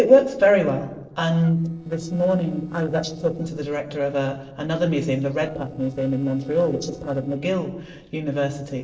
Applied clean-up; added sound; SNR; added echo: neural separator model SepFormer DNS4.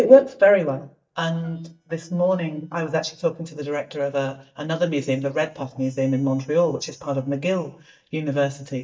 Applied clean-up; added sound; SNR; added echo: neural mask model DeepFilterNet 3.